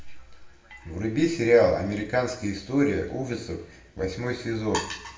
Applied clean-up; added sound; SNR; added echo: none; none; none; reverberation time 0.6 s.